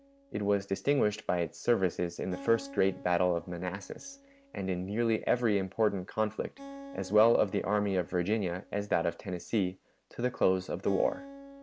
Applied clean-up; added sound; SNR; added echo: none; Acoustic guitar; 20 dB; none.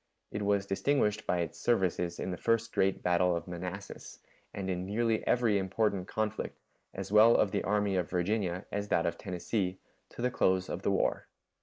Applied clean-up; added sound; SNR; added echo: neural mask model Resemble Enhance denoiser.